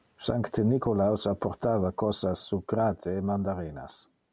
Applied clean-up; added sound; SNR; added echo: none; none; none; none.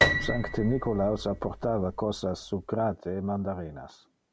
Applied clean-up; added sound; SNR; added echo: none; Piano; 2 dB; none.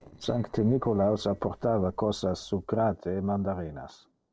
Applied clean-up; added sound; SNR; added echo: neural separator model SepFormer DNS4.